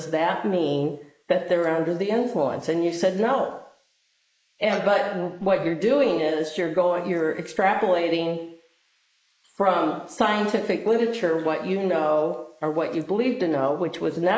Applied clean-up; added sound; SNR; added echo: neural mask model Resemble Enhance denoiser.